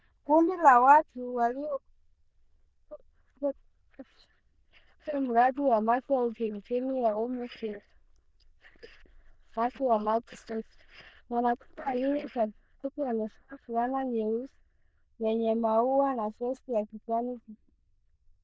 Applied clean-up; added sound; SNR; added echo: neural diffusion model UNIVERSE++.